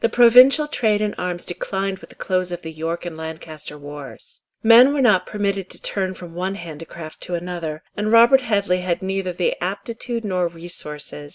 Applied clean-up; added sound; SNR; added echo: none; none; none; none.